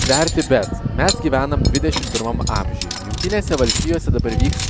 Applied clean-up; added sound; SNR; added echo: none; Cutlery, silverware; 0 dB; none.